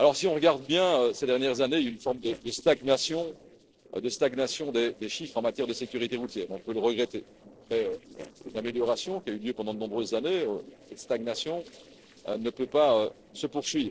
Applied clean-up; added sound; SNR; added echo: neural separator model SepFormer DNS4.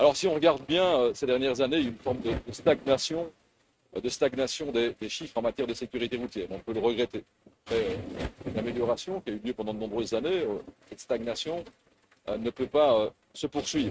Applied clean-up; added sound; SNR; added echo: neural mask model RNNoise.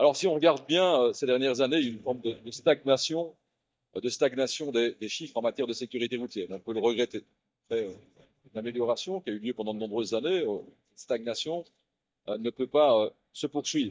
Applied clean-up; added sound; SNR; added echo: neural mask model DeepFilterNet 3.